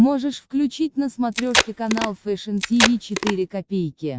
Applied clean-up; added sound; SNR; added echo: none; Packing tape, duct tape; 2 dB; none.